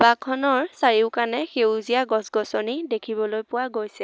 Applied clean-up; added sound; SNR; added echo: none; none; none; none.